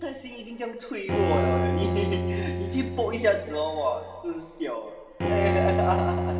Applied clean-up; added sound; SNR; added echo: none; Bowed string instrument; -1 dB; reverberation time 2.1 s.